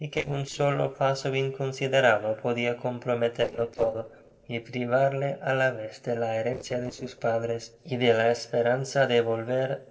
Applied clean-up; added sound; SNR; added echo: neural separator model SepFormer DNS4.